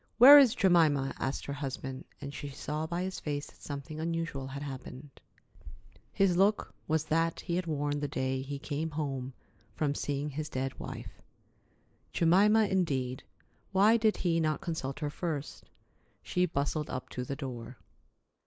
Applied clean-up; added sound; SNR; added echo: neural mask model Resemble Enhance denoiser.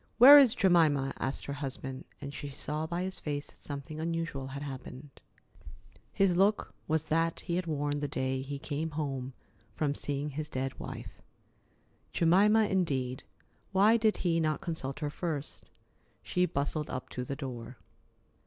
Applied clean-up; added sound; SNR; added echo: none; none; none; none.